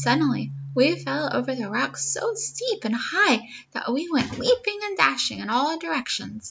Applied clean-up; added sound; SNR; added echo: none; Keyboard (musical); 16 dB; none.